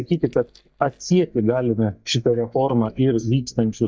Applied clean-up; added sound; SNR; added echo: neural mask model DeepFilterNet 3.